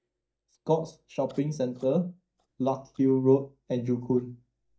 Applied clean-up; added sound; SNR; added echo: neural mask model DeepFilterNet 3.